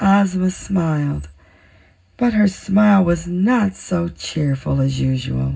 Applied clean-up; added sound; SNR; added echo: none; none; none; reverberation time 0.4 s.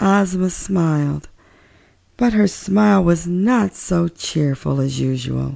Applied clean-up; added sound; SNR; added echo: none; none; none; none.